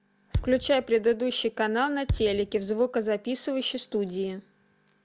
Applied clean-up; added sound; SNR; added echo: none; Thump, thud; 7 dB; none.